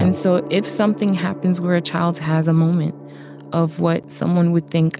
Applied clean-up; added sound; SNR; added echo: none; Gong; 15 dB; none.